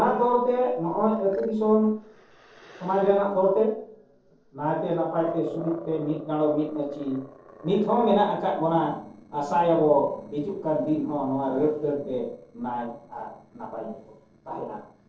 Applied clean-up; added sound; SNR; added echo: neural separator model SepFormer DNS4.